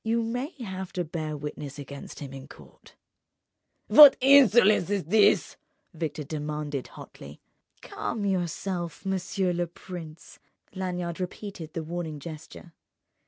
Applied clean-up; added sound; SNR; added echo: none; none; none; none.